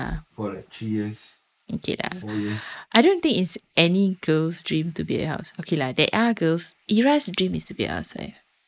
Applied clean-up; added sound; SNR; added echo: neural mask model Resemble Enhance denoiser.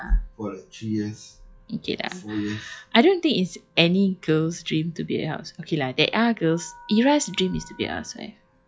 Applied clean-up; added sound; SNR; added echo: classical method log-MMSE.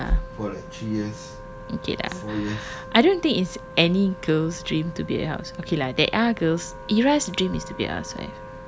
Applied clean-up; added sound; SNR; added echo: none; Wind instrument, woodwind instrument; 17 dB; none.